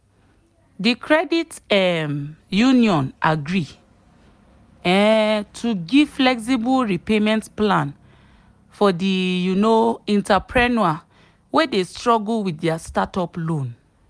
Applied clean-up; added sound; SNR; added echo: none; none; none; none.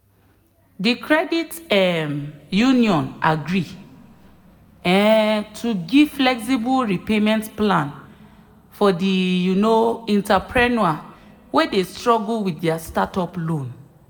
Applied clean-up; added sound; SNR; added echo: none; none; none; reverberation time 1.5 s.